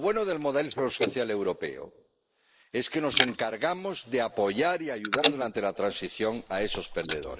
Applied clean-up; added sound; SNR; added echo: neural mask model Resemble Enhance denoiser.